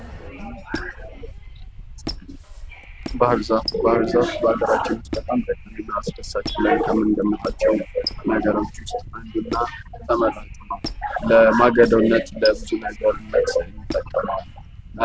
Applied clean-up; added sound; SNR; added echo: none; Subway, metro, underground / Wind + Squeak; 13 dB; none.